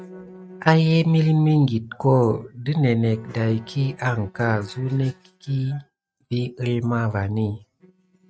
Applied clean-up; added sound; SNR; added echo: neural mask model RNNoise.